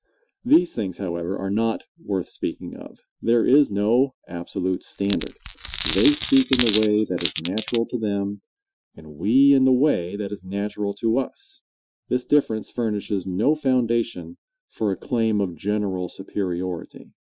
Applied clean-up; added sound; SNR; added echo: classical method Wiener filter.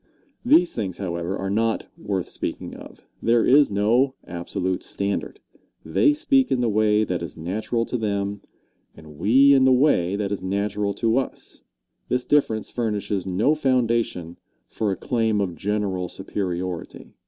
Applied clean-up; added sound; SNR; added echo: none; none; none; none.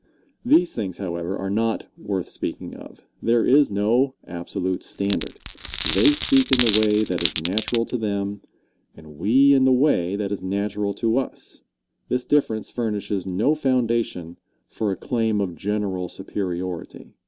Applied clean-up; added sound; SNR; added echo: none; Glass; 6 dB; none.